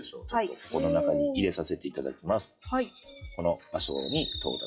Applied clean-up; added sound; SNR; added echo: classical method WPE with log-MMSE.